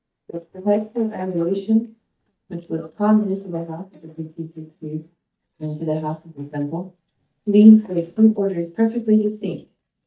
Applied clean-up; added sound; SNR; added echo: neural mask model DeepFilterNet 3.